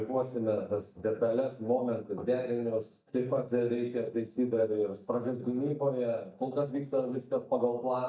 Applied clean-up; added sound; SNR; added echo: neural mask model DeepFilterNet 3.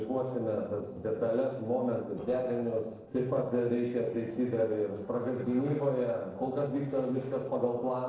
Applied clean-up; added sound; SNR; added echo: neural separator model SepFormer DNS4.